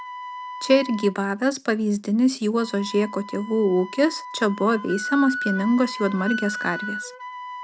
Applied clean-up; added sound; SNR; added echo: none; Wind instrument, woodwind instrument; 11 dB; none.